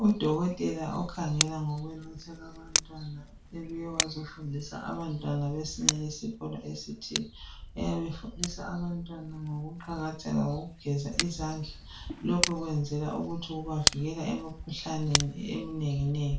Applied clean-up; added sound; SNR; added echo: none; Tick; 4 dB; reverberation time 0.3 s.